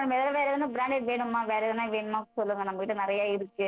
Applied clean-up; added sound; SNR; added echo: neural separator model SepFormer DNS4.